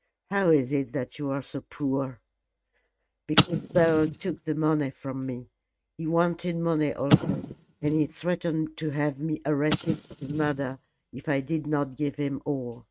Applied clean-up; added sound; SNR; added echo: neural mask model RNNoise.